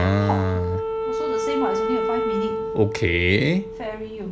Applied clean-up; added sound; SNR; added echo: none; Wind instrument, woodwind instrument; 3 dB; none.